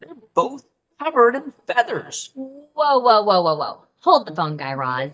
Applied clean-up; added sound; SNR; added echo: neural mask model DeepFilterNet 3.